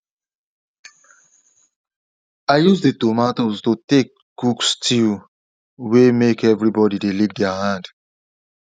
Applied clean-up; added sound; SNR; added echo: none; none; none; none.